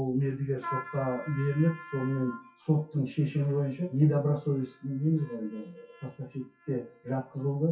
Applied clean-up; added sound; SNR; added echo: classical method WPE with log-MMSE.